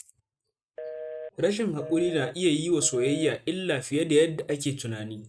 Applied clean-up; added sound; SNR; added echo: neural mask model RNNoise.